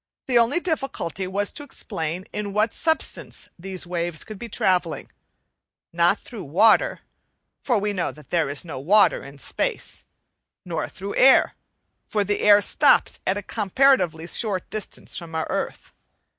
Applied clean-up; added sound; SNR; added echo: none; none; none; none.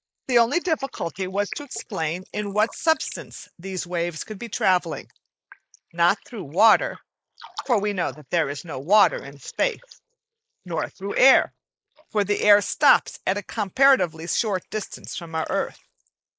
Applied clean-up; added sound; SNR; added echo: neural mask model Resemble Enhance denoiser.